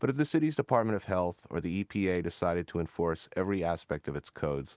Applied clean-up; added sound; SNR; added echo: none; none; none; none.